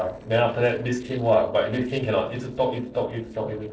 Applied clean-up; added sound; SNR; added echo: neural separator model SepFormer DNS4.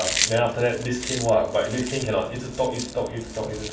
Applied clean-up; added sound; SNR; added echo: none; Chewing, mastication; 7 dB; reverberation time 0.2 s.